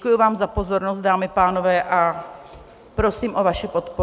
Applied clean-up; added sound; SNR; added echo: none; none; none; none.